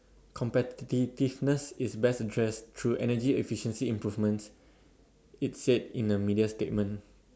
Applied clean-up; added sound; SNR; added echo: none; none; none; none.